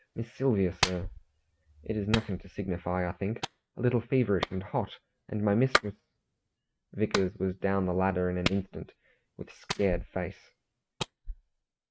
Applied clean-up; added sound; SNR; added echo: neural mask model RNNoise.